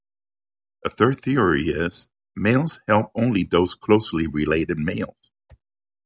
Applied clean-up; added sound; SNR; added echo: none; none; none; none.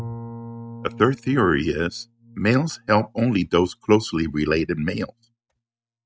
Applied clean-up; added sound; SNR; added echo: neural mask model RNNoise.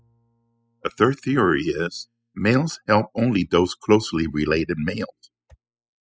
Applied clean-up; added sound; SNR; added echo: classical method spectral subtraction.